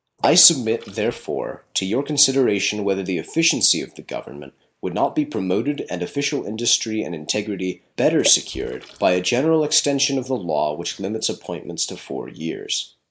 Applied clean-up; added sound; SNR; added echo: neural mask model Resemble Enhance denoiser.